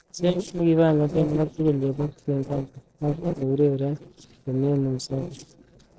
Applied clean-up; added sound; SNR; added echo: neural separator model SepFormer DNS4.